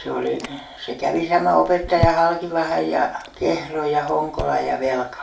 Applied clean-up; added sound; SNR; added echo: none; Chewing, mastication; 12 dB; reverberation time 0.3 s.